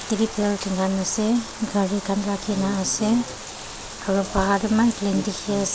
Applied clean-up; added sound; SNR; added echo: none; Bathtub (filling or washing); 13 dB; none.